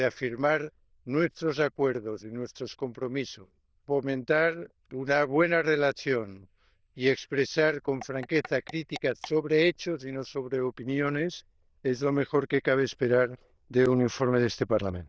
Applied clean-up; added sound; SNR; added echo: neural diffusion model UNIVERSE++.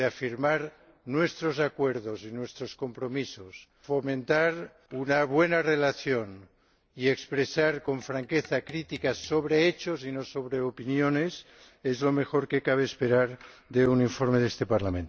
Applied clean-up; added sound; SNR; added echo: neural separator model SepFormer DNS4.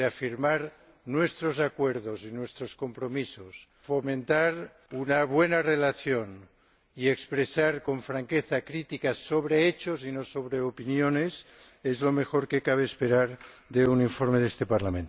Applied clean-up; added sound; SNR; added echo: none; none; none; none.